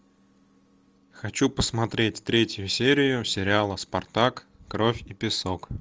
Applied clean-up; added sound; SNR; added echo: none; none; none; none.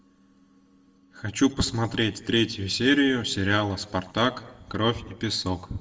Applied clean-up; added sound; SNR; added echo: none; none; none; reverberation time 0.9 s.